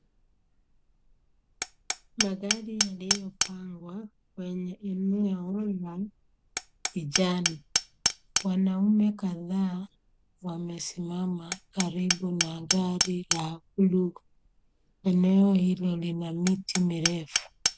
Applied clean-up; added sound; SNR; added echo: none; Hammer; 5 dB; none.